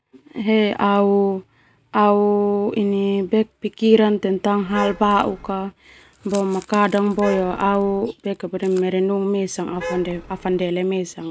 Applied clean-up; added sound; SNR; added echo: none; Traffic noise, roadway noise / Vehicle horn, car horn, honking; 13 dB; none.